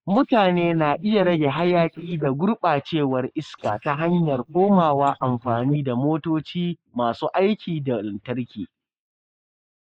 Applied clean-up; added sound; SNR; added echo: neural mask model Resemble Enhance denoiser.